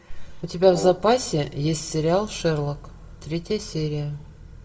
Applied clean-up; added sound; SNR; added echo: none; Brass instrument; 12 dB; reverberation time 0.6 s.